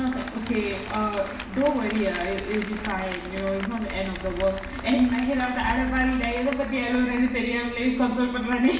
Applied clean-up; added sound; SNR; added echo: none; Applause; 14 dB; reverberation time 1.0 s.